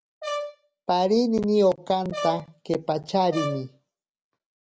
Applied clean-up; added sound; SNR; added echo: none; Brass instrument; 10 dB; none.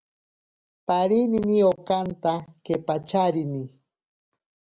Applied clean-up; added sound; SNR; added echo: none; none; none; none.